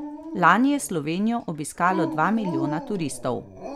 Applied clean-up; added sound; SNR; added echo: none; Dog; 10 dB; none.